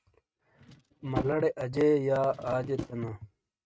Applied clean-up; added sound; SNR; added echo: neural mask model RNNoise.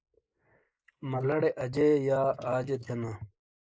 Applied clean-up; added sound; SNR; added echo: neural mask model Resemble Enhance denoiser.